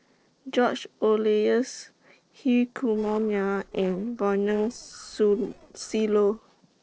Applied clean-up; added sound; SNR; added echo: neural separator model SepFormer DNS4.